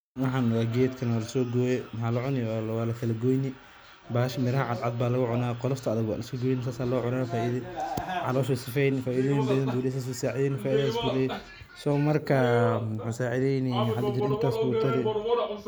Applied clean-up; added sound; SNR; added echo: none; none; none; none.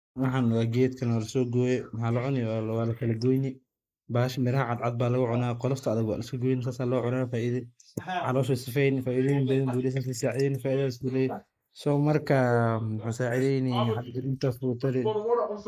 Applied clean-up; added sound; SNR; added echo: neural mask model Resemble Enhance denoiser.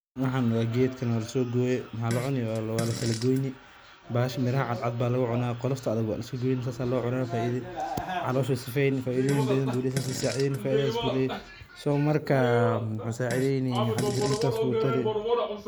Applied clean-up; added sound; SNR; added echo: none; Fart; 12 dB; none.